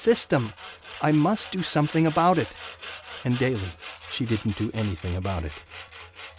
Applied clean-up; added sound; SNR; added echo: none; Sawing; 12 dB; none.